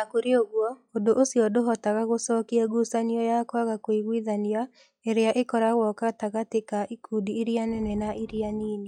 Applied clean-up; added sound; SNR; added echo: classical method log-MMSE.